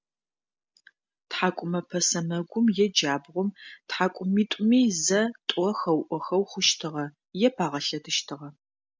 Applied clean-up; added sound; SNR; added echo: none; none; none; none.